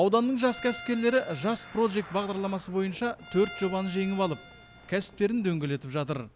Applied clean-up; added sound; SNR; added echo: none; Bowed string instrument; 19 dB; none.